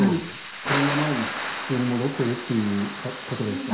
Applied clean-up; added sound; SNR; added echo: none; Thunder / Rain; 5 dB; reverberation time 0.7 s.